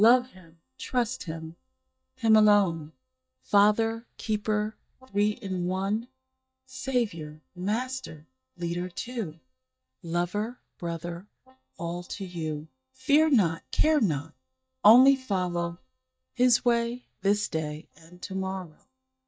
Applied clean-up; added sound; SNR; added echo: neural mask model DeepFilterNet 3.